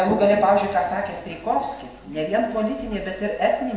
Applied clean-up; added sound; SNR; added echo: none; Toilet flush; 15 dB; reverberation time 0.8 s.